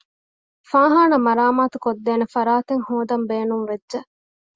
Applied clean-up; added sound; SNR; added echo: none; none; none; none.